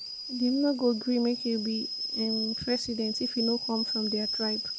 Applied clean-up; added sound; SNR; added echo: none; Boiling / Alarm; 5 dB; none.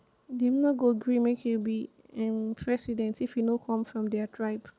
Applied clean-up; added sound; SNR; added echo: none; none; none; none.